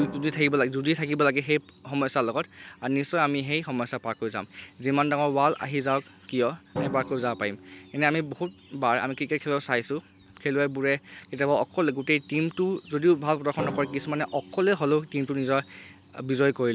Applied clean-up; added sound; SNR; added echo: none; Drum; 17 dB; none.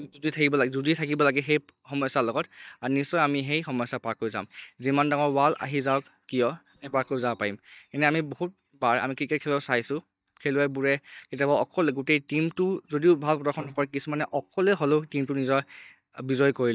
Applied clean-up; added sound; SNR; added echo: neural mask model DeepFilterNet 3.